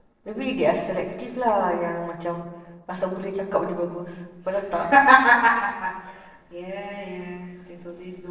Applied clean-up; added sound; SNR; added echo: neural separator model SepFormer DNS4.